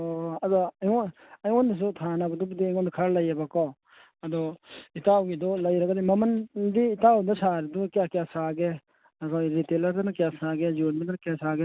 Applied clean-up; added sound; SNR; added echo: none; none; none; none.